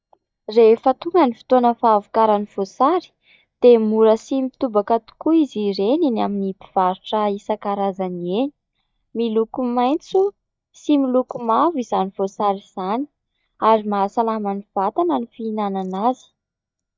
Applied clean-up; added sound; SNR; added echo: neural mask model DeepFilterNet 3.